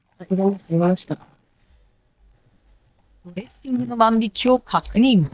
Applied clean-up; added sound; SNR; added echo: neural mask model DeepFilterNet 3.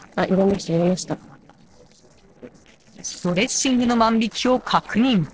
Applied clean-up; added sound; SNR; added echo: neural separator model SepFormer DNS4.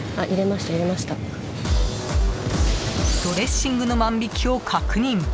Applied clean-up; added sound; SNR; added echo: none; none; none; none.